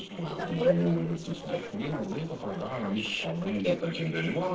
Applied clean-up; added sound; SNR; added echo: neural separator model SepFormer DNS4.